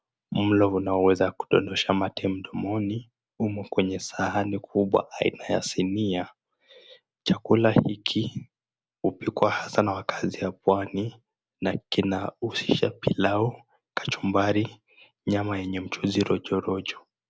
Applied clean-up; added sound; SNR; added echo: none; none; none; none.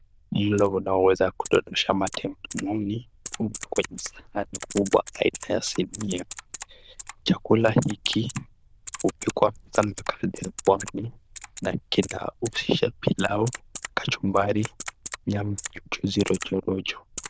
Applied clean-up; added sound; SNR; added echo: neural diffusion model UNIVERSE++.